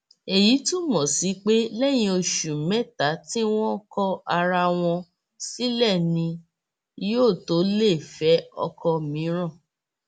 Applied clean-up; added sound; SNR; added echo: none; none; none; none.